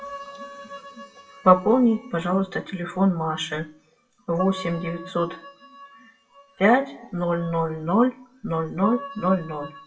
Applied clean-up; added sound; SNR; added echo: classical method WPE with log-MMSE.